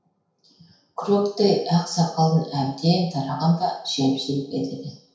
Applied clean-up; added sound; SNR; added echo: none; none; none; reverberation time 0.6 s.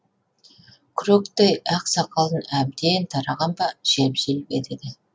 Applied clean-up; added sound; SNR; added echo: none; none; none; none.